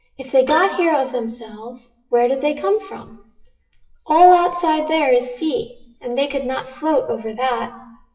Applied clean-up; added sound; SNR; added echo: classical method WPE with log-MMSE.